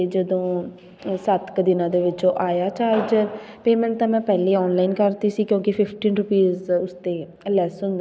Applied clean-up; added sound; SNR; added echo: none; none; none; none.